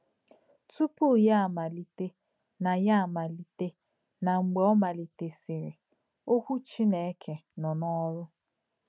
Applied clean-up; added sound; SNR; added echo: none; none; none; none.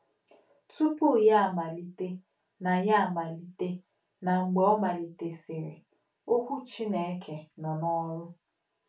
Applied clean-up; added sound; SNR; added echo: none; none; none; reverberation time 0.2 s.